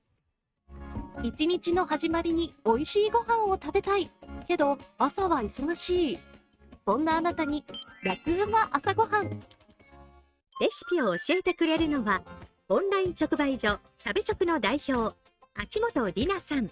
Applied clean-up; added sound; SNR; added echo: neural mask model RNNoise.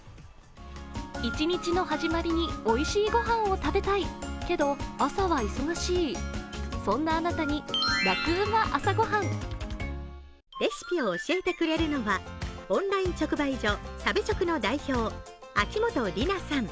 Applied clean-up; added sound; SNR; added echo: none; none; none; none.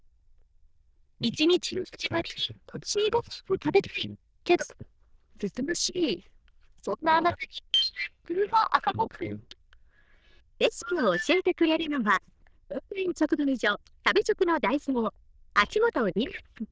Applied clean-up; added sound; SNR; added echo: neural diffusion model UNIVERSE++.